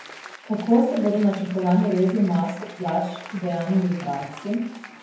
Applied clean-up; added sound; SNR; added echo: none; Applause / Crowd; 18 dB; reverberation time 0.9 s.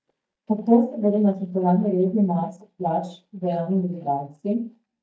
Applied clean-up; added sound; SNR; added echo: neural mask model DeepFilterNet 3.